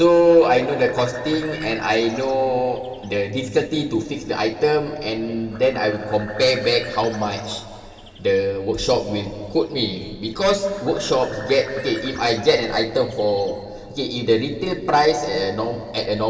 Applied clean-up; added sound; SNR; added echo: none; Bird; 19 dB; reverberation time 2.5 s.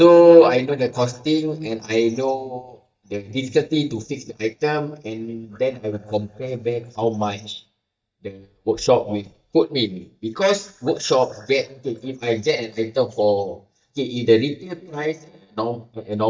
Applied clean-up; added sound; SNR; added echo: neural mask model DeepFilterNet 3.